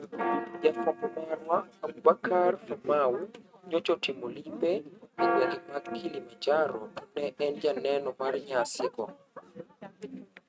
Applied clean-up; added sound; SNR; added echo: neural mask model RNNoise.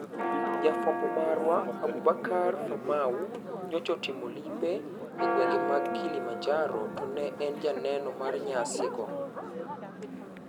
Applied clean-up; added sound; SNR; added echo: none; Church bell; 2 dB; none.